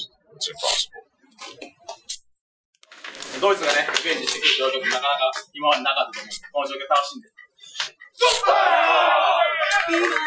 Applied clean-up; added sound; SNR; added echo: classical method Wiener filter.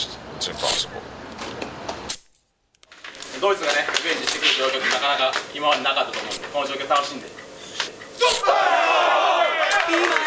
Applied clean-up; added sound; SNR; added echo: none; Packing tape, duct tape / Tearing; 15 dB; none.